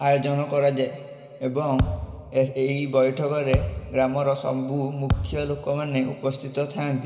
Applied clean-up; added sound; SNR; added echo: none; Thump, thud; 5 dB; reverberation time 2.3 s.